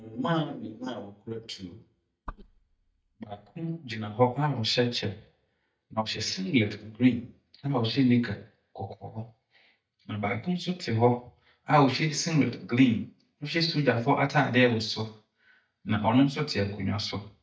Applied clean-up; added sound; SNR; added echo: neural mask model DeepFilterNet 3.